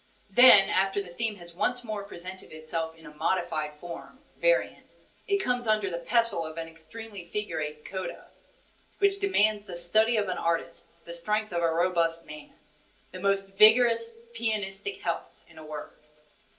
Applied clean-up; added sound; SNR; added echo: none; none; none; reverberation time 0.3 s.